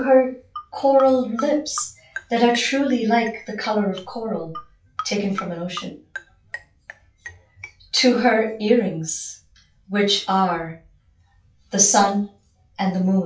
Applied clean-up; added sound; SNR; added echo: classical method WPE with log-MMSE.